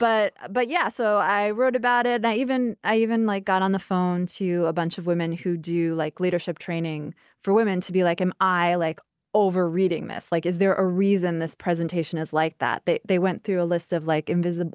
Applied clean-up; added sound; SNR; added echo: none; none; none; none.